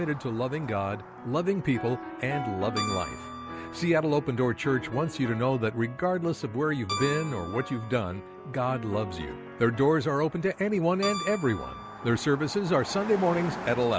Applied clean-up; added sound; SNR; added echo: none; Keyboard (musical) + Car passing by; 13 dB; none.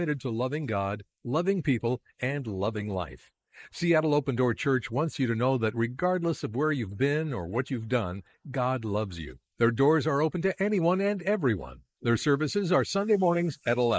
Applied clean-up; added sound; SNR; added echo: neural mask model Resemble Enhance denoiser.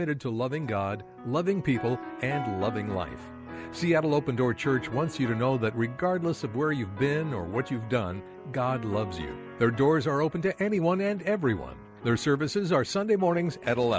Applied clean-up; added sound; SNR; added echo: none; none; none; none.